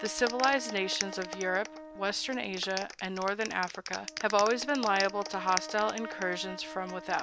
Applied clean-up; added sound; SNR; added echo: none; Brass instrument + Clapping; 9 dB; none.